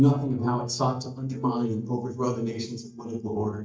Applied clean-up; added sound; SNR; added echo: neural mask model DeepFilterNet 3.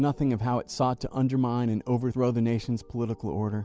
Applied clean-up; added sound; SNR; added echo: none; none; none; none.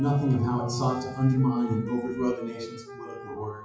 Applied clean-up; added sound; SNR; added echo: classical method WPE with log-MMSE.